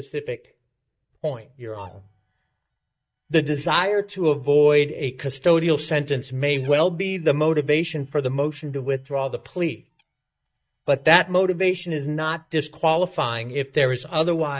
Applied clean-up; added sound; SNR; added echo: neural mask model DeepFilterNet 3.